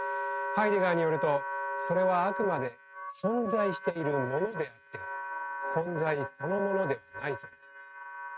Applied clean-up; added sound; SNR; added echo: neural mask model RNNoise.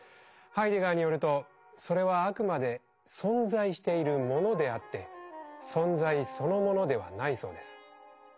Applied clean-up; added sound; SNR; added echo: none; none; none; none.